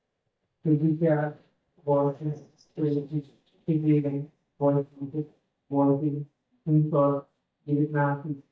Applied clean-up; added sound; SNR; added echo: neural mask model DeepFilterNet 3.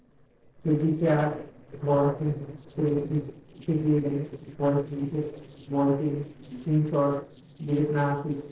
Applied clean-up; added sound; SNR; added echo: neural separator model SepFormer DNS4.